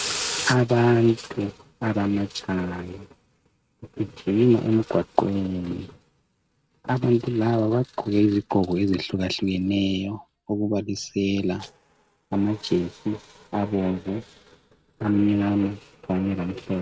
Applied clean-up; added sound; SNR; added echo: neural mask model RNNoise.